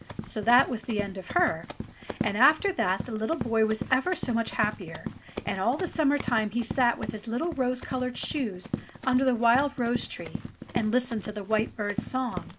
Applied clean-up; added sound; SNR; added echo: none; Run; 10 dB; none.